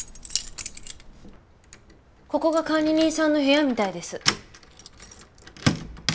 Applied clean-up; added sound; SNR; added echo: none; Keys jangling; 6 dB; none.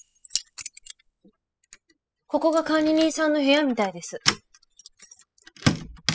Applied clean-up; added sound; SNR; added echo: classical method spectral subtraction.